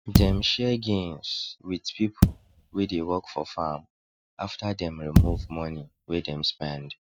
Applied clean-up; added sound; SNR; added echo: neural mask model RNNoise.